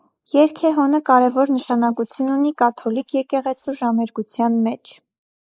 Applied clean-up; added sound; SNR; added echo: neural mask model Resemble Enhance denoiser.